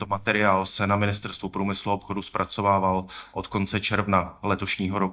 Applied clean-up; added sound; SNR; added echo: neural mask model DeepFilterNet 3.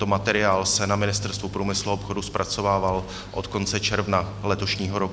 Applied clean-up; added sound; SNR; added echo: none; none; none; none.